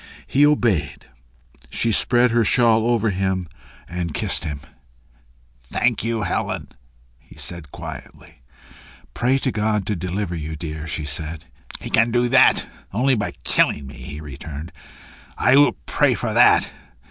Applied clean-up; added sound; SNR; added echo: none; none; none; none.